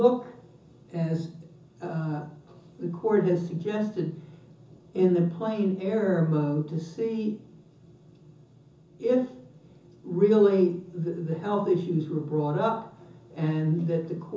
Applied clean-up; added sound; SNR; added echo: none; none; none; reverberation time 0.6 s.